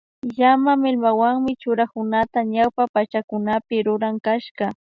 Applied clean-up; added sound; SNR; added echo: none; none; none; none.